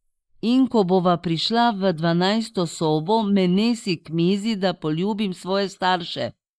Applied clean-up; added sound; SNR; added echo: neural mask model Resemble Enhance denoiser.